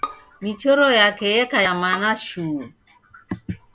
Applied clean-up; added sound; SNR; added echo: none; Bowed string instrument; 16 dB; none.